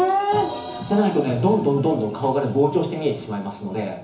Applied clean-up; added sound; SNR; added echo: none; none; none; reverberation time 0.7 s.